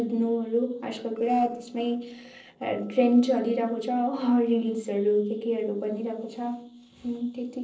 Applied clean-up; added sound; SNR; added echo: neural separator model SepFormer DNS4.